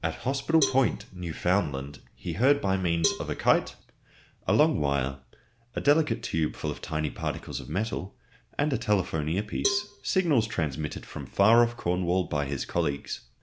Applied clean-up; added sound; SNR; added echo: none; Cowbell; 11 dB; none.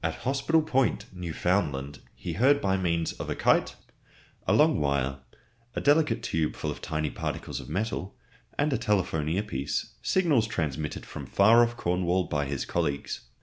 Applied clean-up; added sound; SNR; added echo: none; none; none; none.